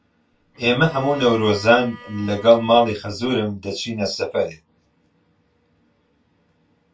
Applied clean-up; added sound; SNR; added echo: none; Bowed string instrument; 20 dB; reverberation time 0.2 s.